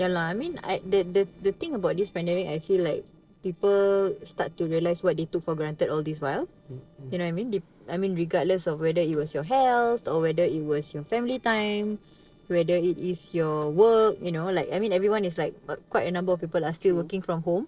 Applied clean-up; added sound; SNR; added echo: neural separator model SepFormer DNS4.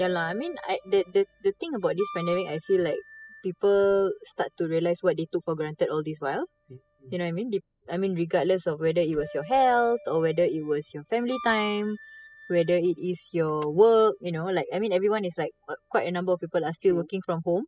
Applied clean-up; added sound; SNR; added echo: classical method spectral subtraction.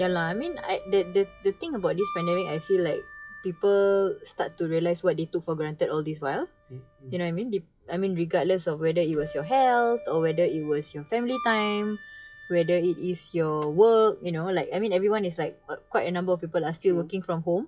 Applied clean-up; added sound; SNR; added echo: classical method log-MMSE.